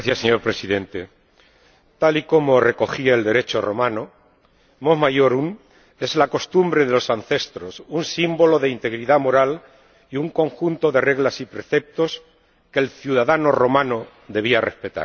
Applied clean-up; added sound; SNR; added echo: none; none; none; none.